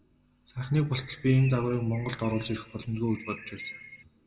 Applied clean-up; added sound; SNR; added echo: none; Bird; 17 dB; reverberation time 1.1 s.